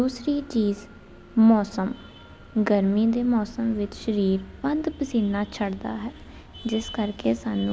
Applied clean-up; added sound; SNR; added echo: none; none; none; none.